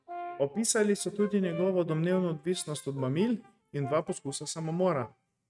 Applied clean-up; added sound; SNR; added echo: neural mask model RNNoise.